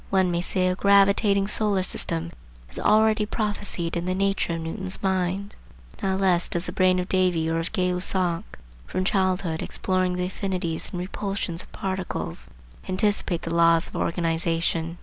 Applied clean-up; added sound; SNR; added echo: none; none; none; none.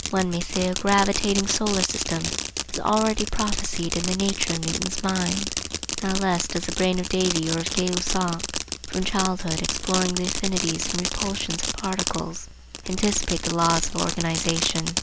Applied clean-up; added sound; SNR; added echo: none; Fireworks; 4 dB; none.